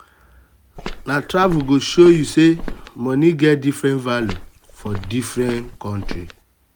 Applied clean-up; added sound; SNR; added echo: none; Walk, footsteps; 13 dB; none.